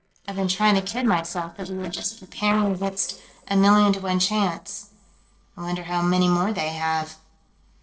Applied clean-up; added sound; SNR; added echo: neural separator model SepFormer DNS4.